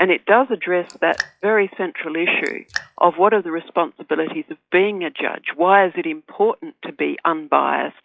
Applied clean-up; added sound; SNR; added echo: classical method log-MMSE.